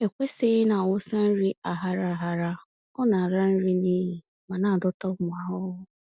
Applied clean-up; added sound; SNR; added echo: none; none; none; none.